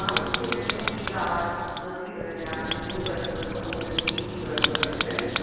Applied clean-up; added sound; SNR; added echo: none; Writing; -2 dB; reverberation time 2.1 s.